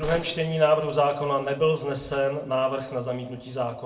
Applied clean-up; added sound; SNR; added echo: none; Gunshot, gunfire; 15 dB; reverberation time 0.6 s.